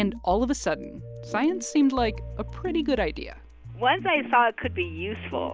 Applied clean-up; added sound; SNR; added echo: none; none; none; none.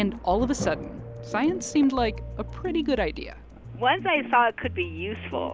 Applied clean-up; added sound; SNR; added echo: none; Thunder / Rain; 16 dB; none.